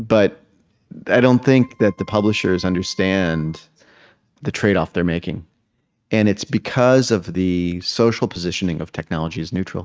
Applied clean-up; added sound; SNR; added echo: neural mask model RNNoise.